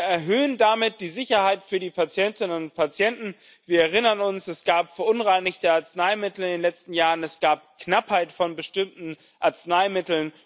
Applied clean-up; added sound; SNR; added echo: none; none; none; none.